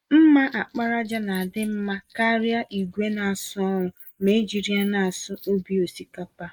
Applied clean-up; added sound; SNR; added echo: neural mask model Resemble Enhance denoiser.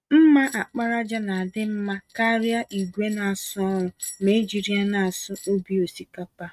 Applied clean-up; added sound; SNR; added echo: neural mask model RNNoise.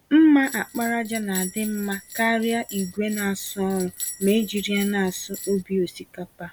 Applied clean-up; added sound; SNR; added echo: none; Bell; 13 dB; none.